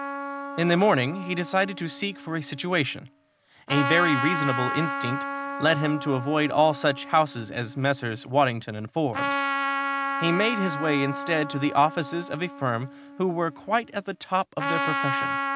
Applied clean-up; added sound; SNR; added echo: none; Trumpet; 6 dB; none.